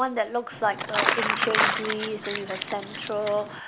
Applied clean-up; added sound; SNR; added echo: none; Crumpling, crinkling; -1 dB; none.